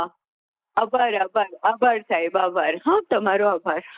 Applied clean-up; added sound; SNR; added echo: neural mask model Resemble Enhance denoiser.